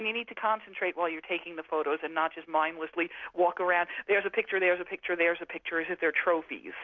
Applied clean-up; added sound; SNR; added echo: none; none; none; none.